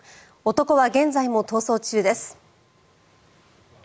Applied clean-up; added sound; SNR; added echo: none; none; none; none.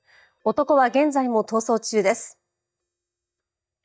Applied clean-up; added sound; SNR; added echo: neural mask model DeepFilterNet 3.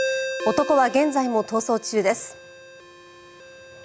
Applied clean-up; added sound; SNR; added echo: none; Ringtone; 8 dB; none.